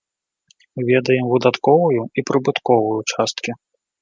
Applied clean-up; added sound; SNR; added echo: none; none; none; none.